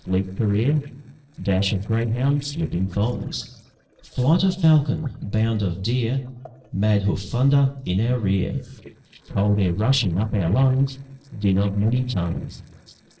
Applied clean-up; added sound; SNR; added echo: neural separator model SepFormer DNS4.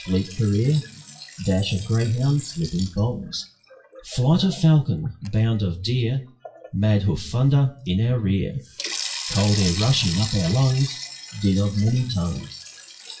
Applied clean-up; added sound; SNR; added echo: classical method WPE with log-MMSE.